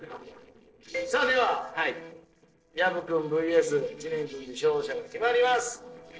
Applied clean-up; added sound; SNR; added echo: neural separator model SepFormer DNS4.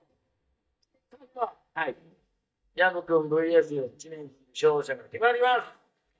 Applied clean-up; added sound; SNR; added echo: neural mask model DeepFilterNet 3.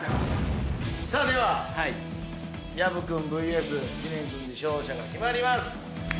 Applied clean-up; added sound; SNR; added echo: none; none; none; none.